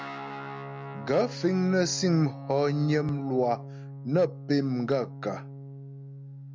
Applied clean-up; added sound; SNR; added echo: none; Guitar; 11 dB; none.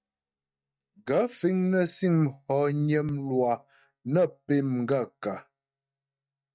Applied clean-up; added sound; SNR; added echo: neural mask model DeepFilterNet 3.